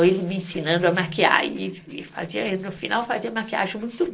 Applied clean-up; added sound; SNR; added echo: neural separator model SepFormer DNS4.